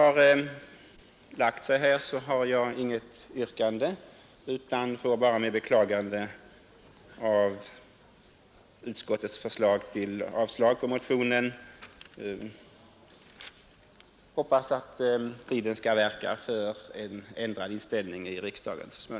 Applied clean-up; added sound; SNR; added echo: none; none; none; none.